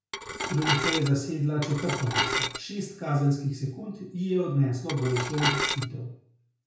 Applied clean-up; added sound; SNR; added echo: none; Dishes, pots, and pans / Glass; 1 dB; reverberation time 0.5 s.